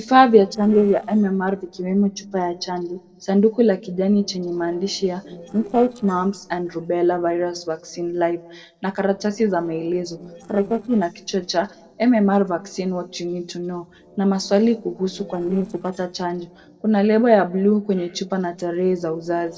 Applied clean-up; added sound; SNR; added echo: neural separator model SepFormer DNS4.